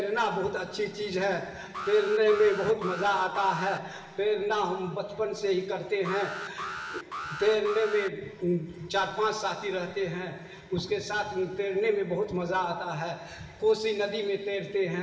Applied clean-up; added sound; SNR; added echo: none; Alarm; 11 dB; reverberation time 2.6 s.